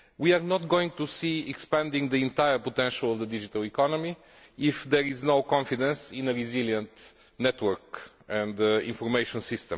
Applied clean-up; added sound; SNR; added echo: none; none; none; none.